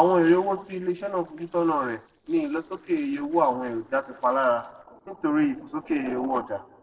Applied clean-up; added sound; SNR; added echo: neural separator model SepFormer DNS4.